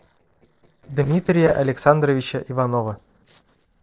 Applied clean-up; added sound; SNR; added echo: neural separator model SepFormer DNS4.